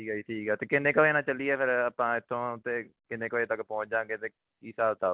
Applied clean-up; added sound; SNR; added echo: none; none; none; none.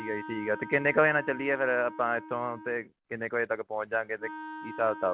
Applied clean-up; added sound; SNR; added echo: none; Wind instrument, woodwind instrument; 14 dB; none.